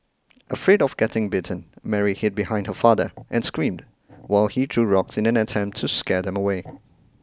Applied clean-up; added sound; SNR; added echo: none; none; none; none.